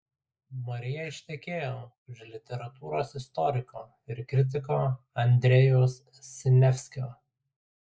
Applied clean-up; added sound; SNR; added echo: neural mask model Resemble Enhance denoiser.